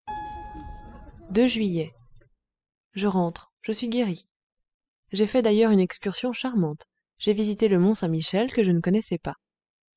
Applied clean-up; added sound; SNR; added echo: classical method spectral subtraction.